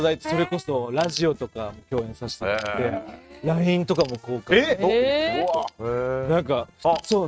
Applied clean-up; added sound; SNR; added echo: neural mask model RNNoise.